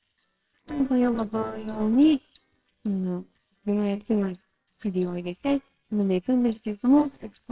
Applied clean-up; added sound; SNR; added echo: neural separator model SepFormer WHAMR!.